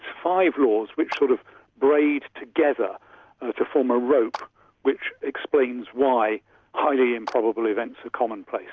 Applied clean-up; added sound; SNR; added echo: none; Clapping; 19 dB; none.